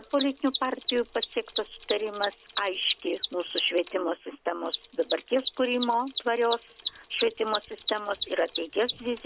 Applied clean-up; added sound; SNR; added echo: none; Mechanisms; 8 dB; none.